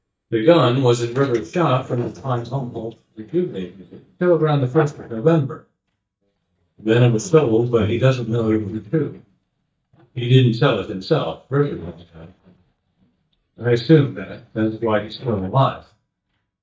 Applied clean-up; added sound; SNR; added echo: neural mask model DeepFilterNet 3.